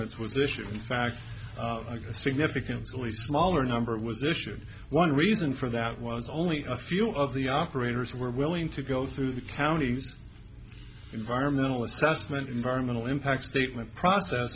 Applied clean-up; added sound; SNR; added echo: none; none; none; none.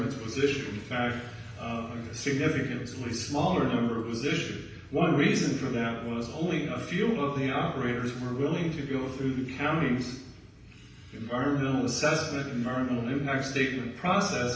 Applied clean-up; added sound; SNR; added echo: none; none; none; reverberation time 0.9 s.